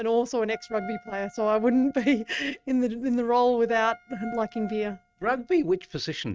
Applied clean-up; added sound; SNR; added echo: neural mask model RNNoise.